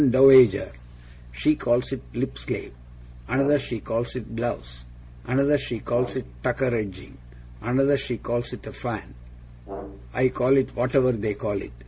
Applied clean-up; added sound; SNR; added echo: none; Brass instrument; 17 dB; none.